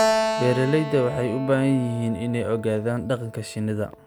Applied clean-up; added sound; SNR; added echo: none; Keyboard (musical); 5 dB; none.